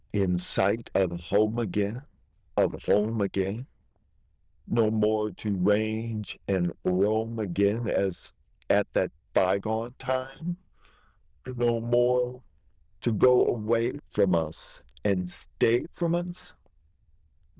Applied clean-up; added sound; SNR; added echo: neural diffusion model UNIVERSE++.